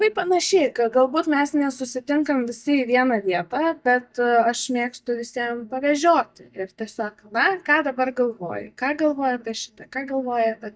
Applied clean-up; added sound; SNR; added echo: neural mask model DeepFilterNet 3.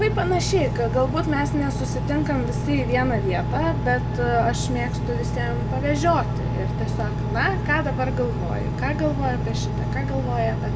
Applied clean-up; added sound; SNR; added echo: none; Engine; -1 dB; reverberation time 2.0 s.